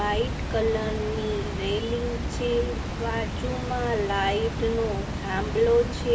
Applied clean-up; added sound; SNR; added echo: none; Water; 3 dB; reverberation time 1.4 s.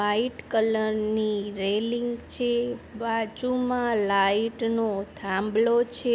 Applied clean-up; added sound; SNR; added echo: none; none; none; none.